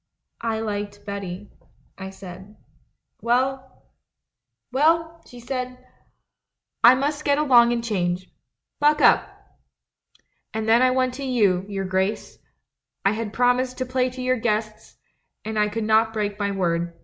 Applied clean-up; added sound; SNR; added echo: none; none; none; none.